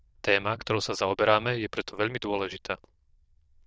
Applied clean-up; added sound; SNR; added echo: neural diffusion model UNIVERSE++.